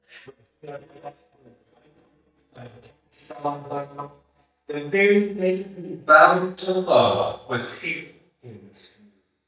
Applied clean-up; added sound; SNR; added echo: neural mask model DeepFilterNet 3.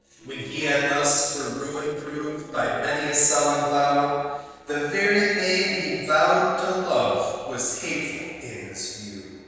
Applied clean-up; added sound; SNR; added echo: neural separator model SepFormer DNS4.